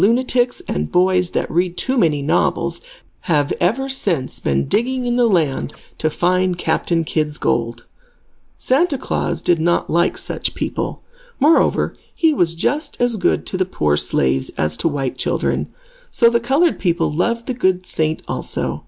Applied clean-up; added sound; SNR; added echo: neural mask model Resemble Enhance denoiser.